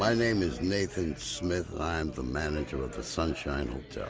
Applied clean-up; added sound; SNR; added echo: none; none; none; none.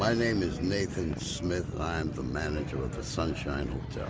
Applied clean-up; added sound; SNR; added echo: none; Motorcycle; 6 dB; none.